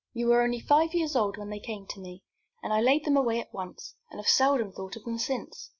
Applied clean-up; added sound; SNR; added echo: none; none; none; none.